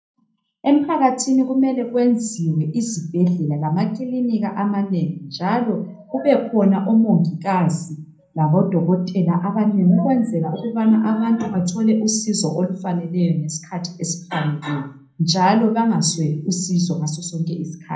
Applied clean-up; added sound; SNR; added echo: none; none; none; reverberation time 0.5 s.